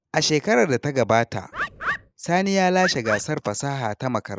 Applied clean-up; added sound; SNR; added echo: neural mask model Resemble Enhance denoiser.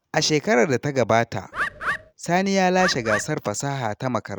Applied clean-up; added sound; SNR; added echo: none; Bird; 5 dB; none.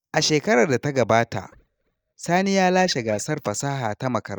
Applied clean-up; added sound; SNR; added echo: neural mask model DeepFilterNet 3.